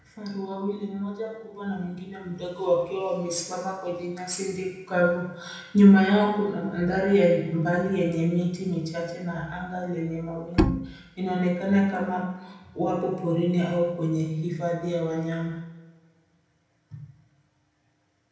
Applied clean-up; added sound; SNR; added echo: none; Bowed string instrument; 1 dB; reverberation time 0.9 s.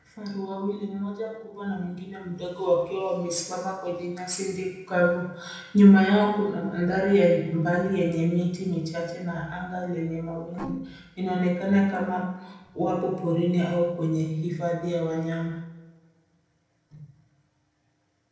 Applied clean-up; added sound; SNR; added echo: neural separator model SepFormer DNS4.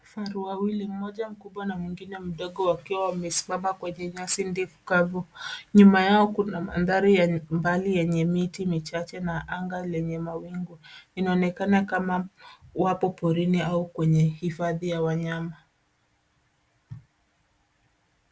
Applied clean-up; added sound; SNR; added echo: none; none; none; none.